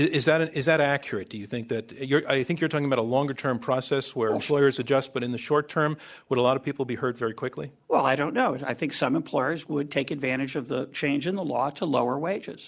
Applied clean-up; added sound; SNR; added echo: none; none; none; none.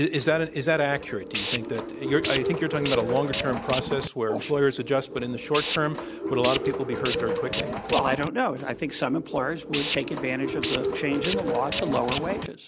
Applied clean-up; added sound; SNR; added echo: none; Tools; 4 dB; none.